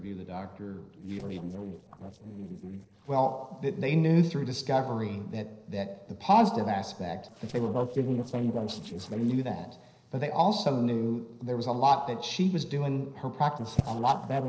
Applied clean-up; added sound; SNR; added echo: neural separator model SepFormer DNS4.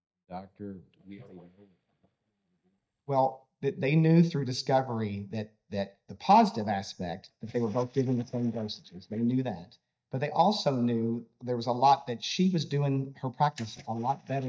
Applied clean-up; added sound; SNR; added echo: neural mask model DeepFilterNet 3.